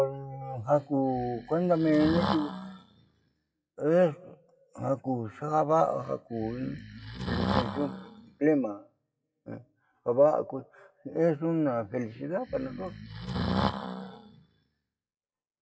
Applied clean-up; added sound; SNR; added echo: classical method WPE with log-MMSE.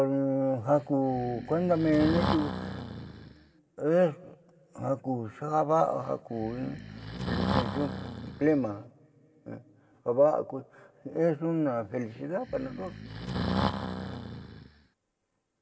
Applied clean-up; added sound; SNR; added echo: none; Breathing; 5 dB; reverberation time 1.2 s.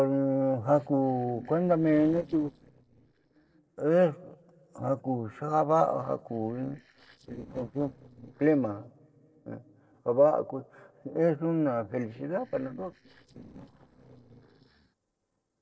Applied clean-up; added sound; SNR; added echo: neural separator model SepFormer DNS4.